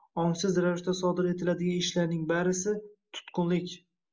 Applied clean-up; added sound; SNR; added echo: none; none; none; none.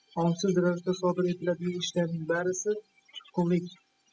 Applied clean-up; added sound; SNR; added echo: classical method spectral subtraction.